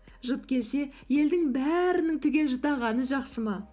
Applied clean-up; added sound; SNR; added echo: none; none; none; none.